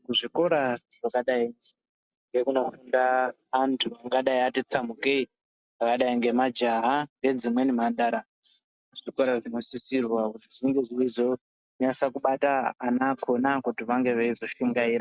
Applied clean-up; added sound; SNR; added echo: none; none; none; none.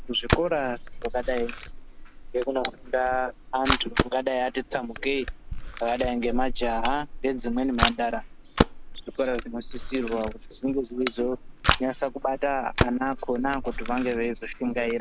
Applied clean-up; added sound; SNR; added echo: none; Camera; 3 dB; none.